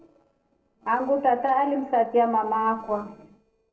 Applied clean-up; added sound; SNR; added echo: neural separator model SepFormer DNS4.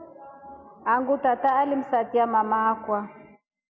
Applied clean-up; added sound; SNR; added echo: none; none; none; none.